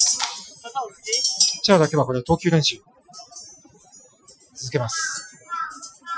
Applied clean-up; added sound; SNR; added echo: classical method Wiener filter.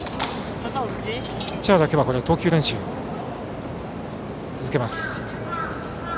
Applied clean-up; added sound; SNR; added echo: none; Chink, clink; 7 dB; none.